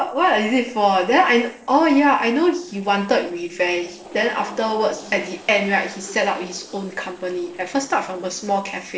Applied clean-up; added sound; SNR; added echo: neural separator model SepFormer DNS4.